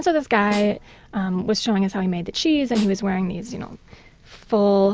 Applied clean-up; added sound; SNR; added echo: none; Snare drum; 18 dB; none.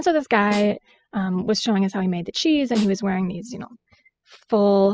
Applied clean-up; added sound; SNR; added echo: classical method spectral subtraction.